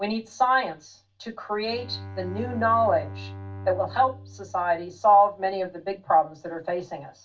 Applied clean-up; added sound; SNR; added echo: none; Bowed string instrument; 16 dB; reverberation time 0.2 s.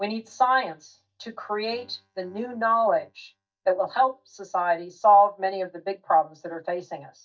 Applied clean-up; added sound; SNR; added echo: neural mask model DeepFilterNet 3.